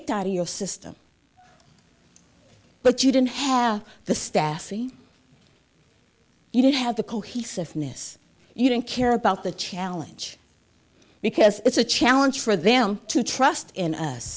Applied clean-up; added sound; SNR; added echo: none; none; none; none.